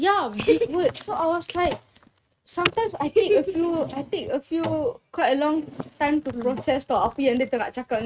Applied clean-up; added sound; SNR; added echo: neural mask model RNNoise.